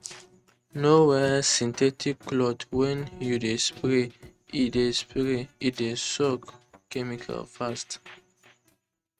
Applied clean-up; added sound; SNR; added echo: neural mask model RNNoise.